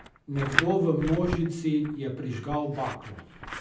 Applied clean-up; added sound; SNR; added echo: none; Scissors; 7 dB; reverberation time 0.6 s.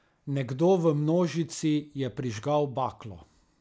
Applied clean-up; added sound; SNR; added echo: none; none; none; none.